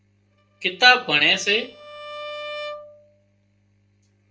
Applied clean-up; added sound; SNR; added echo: neural separator model SepFormer DNS4.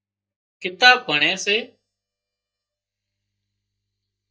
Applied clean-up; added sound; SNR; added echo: neural mask model DeepFilterNet 3.